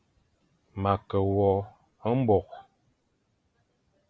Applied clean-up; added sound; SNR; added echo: none; none; none; none.